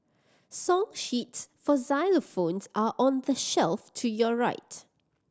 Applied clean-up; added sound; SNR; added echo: none; none; none; none.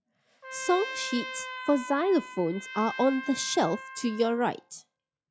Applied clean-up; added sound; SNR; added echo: classical method log-MMSE.